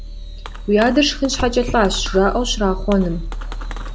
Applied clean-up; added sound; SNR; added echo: none; Fireworks; 7 dB; none.